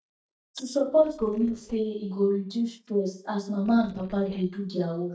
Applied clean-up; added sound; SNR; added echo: neural mask model DeepFilterNet 3.